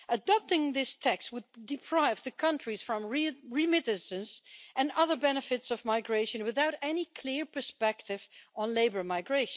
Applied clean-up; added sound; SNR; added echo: none; none; none; none.